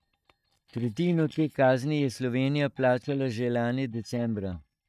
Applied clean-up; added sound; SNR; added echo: neural mask model DeepFilterNet 3.